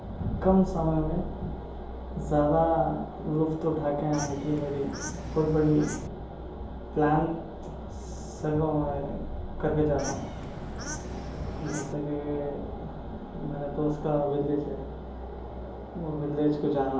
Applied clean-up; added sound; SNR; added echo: none; Bird / Fowl; 10 dB; reverberation time 2.8 s.